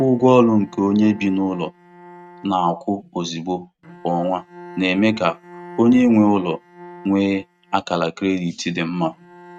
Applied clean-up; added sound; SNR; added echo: neural mask model RNNoise.